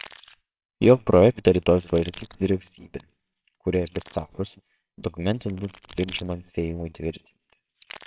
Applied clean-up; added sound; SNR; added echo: neural separator model SepFormer WHAMR!.